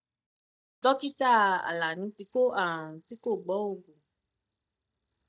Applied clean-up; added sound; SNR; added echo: neural mask model DeepFilterNet 3.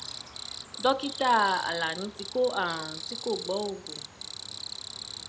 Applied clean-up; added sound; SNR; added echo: none; Cricket; 9 dB; none.